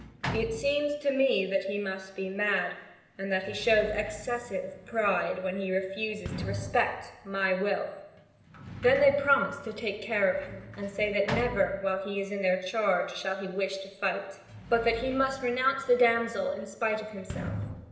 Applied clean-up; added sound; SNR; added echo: none; Sliding door; 13 dB; reverberation time 0.9 s.